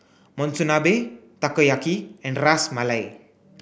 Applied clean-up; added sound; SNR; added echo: none; none; none; none.